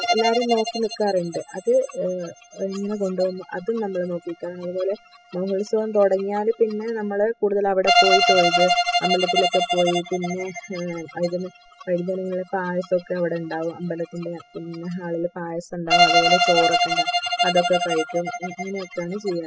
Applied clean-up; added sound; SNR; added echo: classical method spectral subtraction.